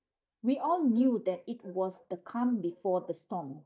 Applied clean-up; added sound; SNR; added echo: neural mask model DeepFilterNet 3.